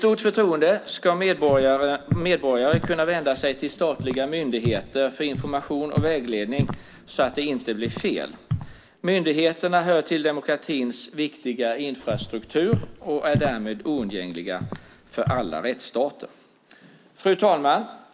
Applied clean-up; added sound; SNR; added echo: none; Walk, footsteps; 8 dB; none.